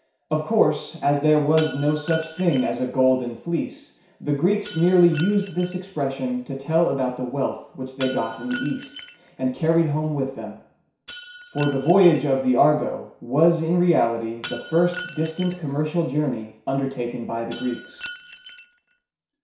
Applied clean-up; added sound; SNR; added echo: none; Shatter; 19 dB; reverberation time 0.6 s.